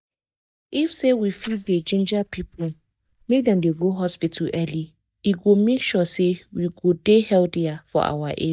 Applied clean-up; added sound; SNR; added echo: neural mask model DeepFilterNet 3.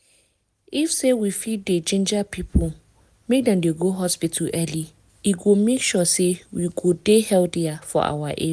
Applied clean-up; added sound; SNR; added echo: none; none; none; none.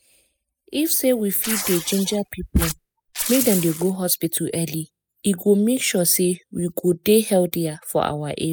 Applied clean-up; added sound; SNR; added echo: classical method spectral subtraction.